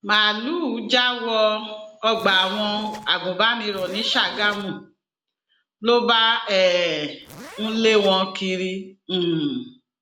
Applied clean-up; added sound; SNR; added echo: none; Zipper (clothing); 17 dB; none.